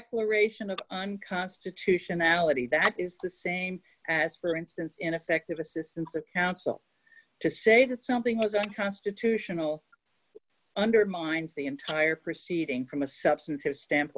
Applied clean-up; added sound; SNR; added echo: none; none; none; none.